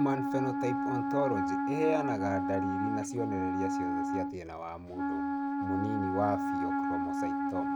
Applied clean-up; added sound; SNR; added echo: none; Wind instrument, woodwind instrument; -3 dB; none.